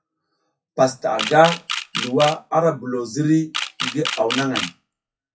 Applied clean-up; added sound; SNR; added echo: classical method WPE with log-MMSE.